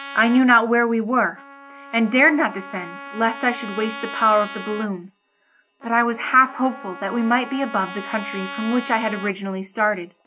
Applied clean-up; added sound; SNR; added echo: none; Trumpet; 15 dB; none.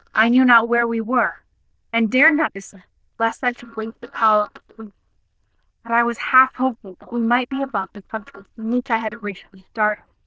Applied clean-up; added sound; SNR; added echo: neural diffusion model UNIVERSE++.